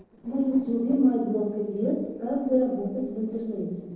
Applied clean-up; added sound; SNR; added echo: neural separator model SepFormer DNS4.